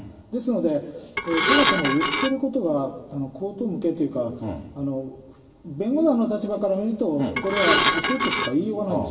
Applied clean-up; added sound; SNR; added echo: none; Dishes, pots, and pans / Glass; -2 dB; reverberation time 1.2 s.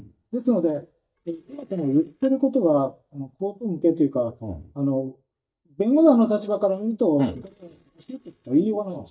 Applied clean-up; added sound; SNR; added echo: neural mask model DeepFilterNet 3.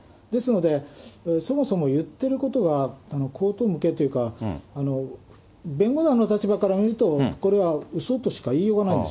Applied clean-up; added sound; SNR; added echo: none; none; none; none.